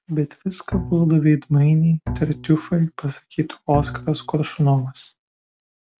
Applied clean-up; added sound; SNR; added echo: none; Bowed string instrument; 12 dB; none.